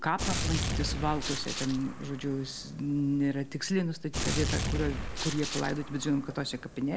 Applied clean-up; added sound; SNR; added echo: none; Gunshot, gunfire; 3 dB; none.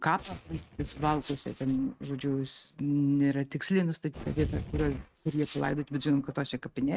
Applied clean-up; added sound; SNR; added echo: neural mask model RNNoise.